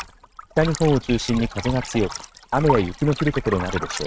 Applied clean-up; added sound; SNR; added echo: neural mask model RNNoise.